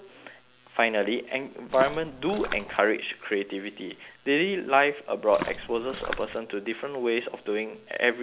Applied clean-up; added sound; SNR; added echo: none; Walk, footsteps; 9 dB; none.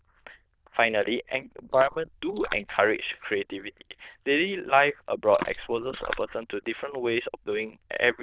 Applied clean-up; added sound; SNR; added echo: neural diffusion model UNIVERSE++.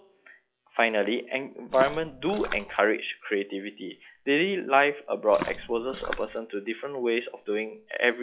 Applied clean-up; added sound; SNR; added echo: classical method log-MMSE.